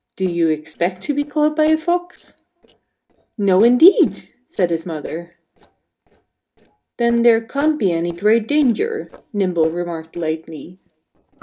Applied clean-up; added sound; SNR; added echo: neural separator model SepFormer DNS4.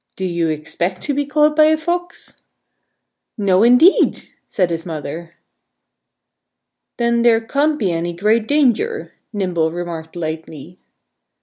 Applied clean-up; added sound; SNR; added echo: none; none; none; none.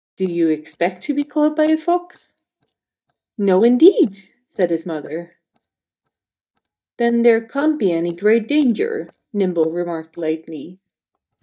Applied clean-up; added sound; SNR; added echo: neural mask model DeepFilterNet 3.